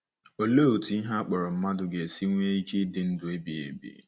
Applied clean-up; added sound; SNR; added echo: none; none; none; none.